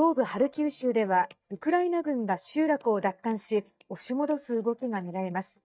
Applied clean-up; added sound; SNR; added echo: neural mask model DeepFilterNet 3.